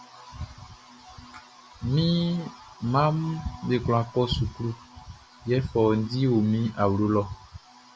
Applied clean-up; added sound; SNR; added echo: none; none; none; none.